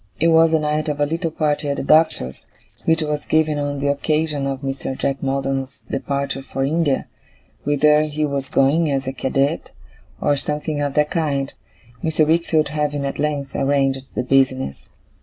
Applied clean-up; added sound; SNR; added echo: neural mask model Resemble Enhance denoiser.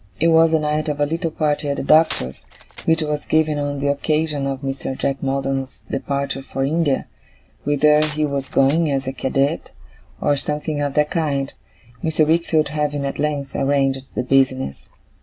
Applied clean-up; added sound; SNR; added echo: none; Glass; 16 dB; none.